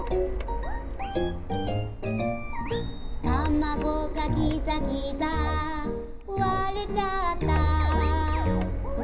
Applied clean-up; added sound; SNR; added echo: none; Printer; 4 dB; reverberation time 0.4 s.